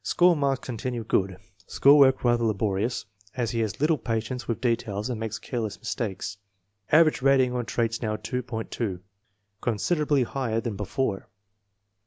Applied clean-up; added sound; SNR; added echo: none; none; none; none.